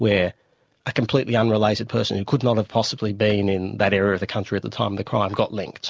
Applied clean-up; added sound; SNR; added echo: none; none; none; none.